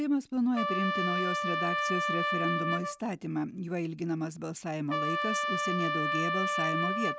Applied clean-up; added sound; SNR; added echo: none; Trumpet; -1 dB; none.